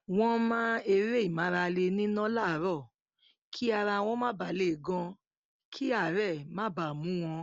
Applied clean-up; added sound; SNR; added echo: none; none; none; none.